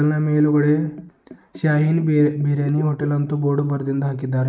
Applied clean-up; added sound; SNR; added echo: neural mask model RNNoise.